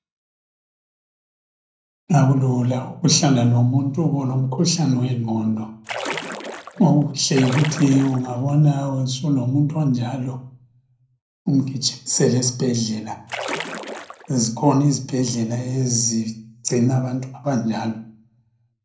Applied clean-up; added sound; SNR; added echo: none; Splash, splatter; 10 dB; reverberation time 0.6 s.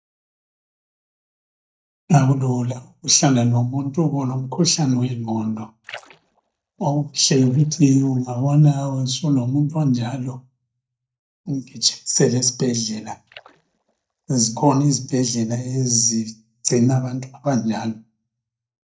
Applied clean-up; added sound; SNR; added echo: neural mask model DeepFilterNet 3.